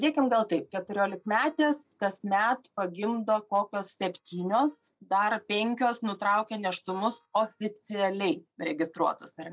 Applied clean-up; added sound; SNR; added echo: neural mask model DeepFilterNet 3.